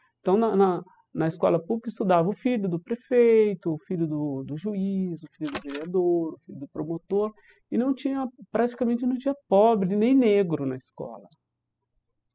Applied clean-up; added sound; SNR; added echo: classical method spectral subtraction.